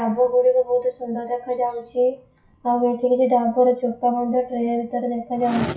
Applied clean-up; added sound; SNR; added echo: classical method WPE with log-MMSE.